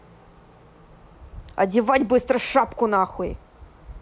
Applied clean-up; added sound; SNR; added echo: none; none; none; none.